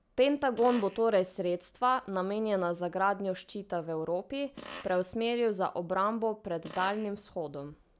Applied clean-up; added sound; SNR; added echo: none; Fart; 18 dB; none.